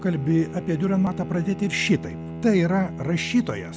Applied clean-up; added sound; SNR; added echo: none; Bowed string instrument; 10 dB; none.